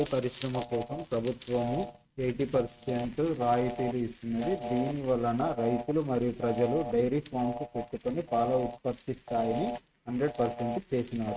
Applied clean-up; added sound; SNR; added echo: neural mask model RNNoise.